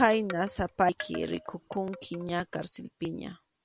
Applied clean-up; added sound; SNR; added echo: none; Wind chime; 16 dB; none.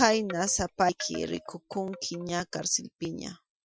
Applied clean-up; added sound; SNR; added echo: classical method Wiener filter.